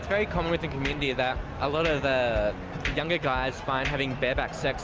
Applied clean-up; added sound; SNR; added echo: none; none; none; none.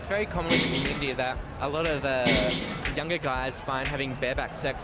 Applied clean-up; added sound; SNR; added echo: none; Bell; -1 dB; none.